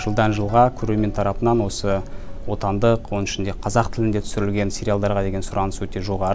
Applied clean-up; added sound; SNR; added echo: none; none; none; none.